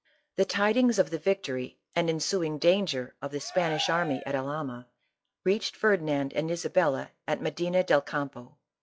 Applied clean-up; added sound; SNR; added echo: classical method log-MMSE.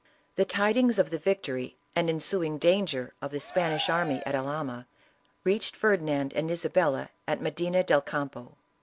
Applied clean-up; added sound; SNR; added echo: none; Cheering; 12 dB; none.